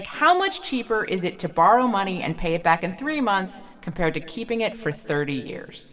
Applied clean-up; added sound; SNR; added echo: none; none; none; reverberation time 1.9 s.